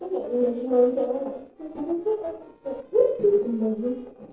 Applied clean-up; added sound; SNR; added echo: neural separator model SepFormer DNS4.